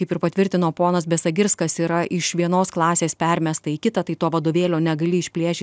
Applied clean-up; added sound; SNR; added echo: none; none; none; none.